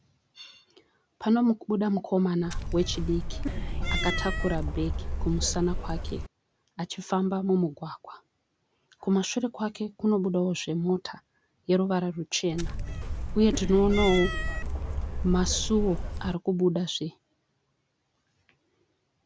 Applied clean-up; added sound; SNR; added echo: none; Cat; 1 dB; none.